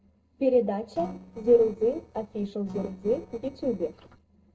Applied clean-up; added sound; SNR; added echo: neural separator model SepFormer DNS4.